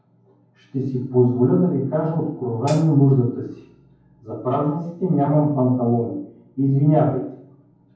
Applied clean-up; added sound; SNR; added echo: none; Hi-hat; 19 dB; reverberation time 0.9 s.